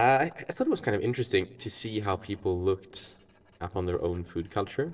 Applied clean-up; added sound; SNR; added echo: neural separator model SepFormer DNS4.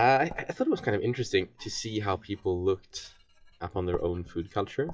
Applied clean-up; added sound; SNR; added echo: classical method WPE with log-MMSE.